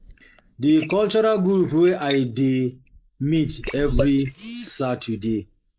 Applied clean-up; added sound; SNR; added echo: neural mask model Resemble Enhance denoiser.